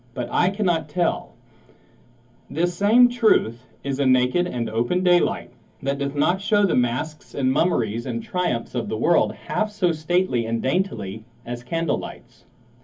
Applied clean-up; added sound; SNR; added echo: none; none; none; reverberation time 0.3 s.